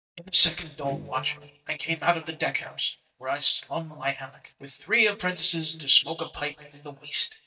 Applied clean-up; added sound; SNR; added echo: neural mask model DeepFilterNet 3.